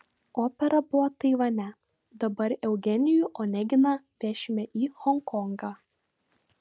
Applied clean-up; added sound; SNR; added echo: none; none; none; none.